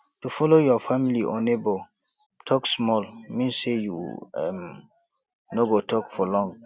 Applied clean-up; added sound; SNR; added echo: none; none; none; none.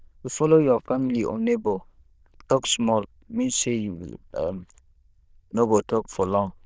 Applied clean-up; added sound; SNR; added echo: neural diffusion model UNIVERSE++.